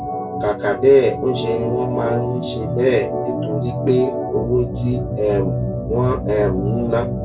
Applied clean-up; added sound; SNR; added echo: none; Organ; 3 dB; reverberation time 0.2 s.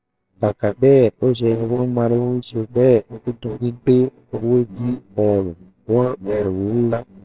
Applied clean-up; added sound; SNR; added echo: neural separator model SepFormer WHAMR!.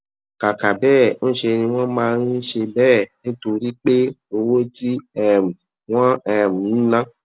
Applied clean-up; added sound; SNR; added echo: none; none; none; none.